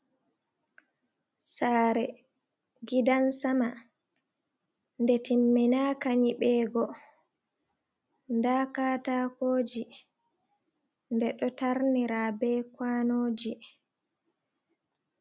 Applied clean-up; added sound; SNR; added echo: none; none; none; none.